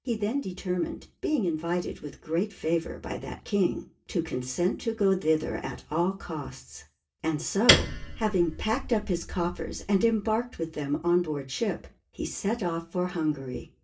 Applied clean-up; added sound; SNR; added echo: none; Piano; 2 dB; reverberation time 0.2 s.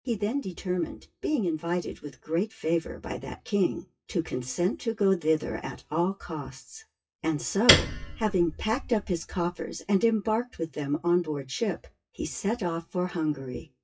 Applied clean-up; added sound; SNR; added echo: classical method WPE with log-MMSE.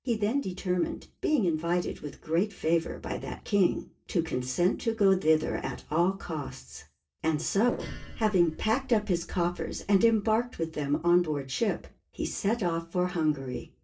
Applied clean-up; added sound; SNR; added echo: neural separator model SepFormer DNS4.